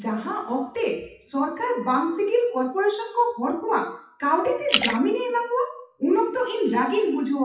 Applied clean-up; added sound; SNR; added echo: classical method WPE with log-MMSE.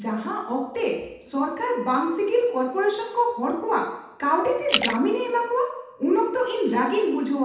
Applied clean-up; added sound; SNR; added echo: none; Splash, splatter; 8 dB; reverberation time 0.8 s.